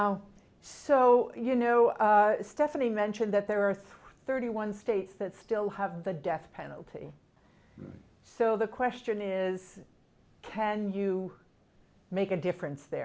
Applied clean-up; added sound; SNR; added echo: none; none; none; none.